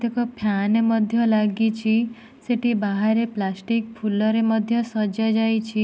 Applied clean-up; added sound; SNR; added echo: none; none; none; none.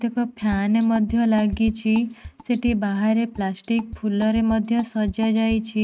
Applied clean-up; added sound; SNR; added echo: neural mask model RNNoise.